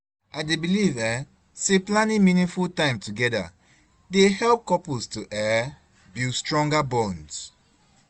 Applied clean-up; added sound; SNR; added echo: none; none; none; none.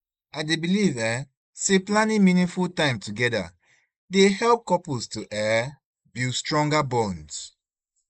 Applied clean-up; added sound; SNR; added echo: neural mask model Resemble Enhance denoiser.